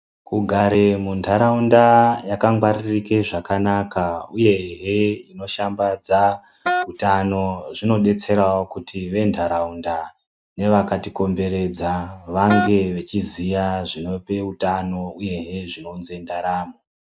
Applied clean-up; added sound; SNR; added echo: neural mask model RNNoise.